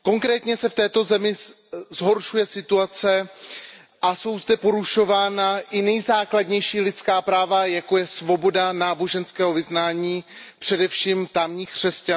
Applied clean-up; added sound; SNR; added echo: none; none; none; none.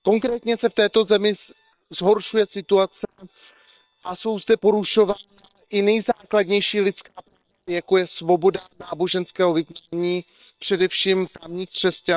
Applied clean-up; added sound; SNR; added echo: neural separator model SepFormer WHAM!.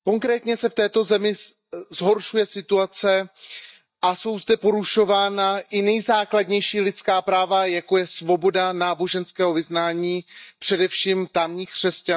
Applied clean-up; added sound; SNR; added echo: neural mask model DeepFilterNet 3.